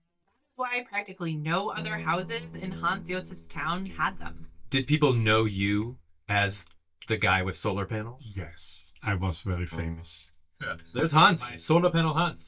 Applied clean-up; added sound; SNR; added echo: neural mask model DeepFilterNet 3.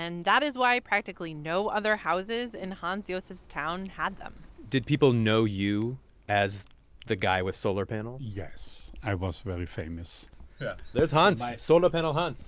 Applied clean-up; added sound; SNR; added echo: none; none; none; none.